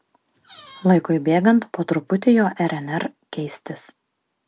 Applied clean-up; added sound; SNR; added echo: none; Squeak; 20 dB; none.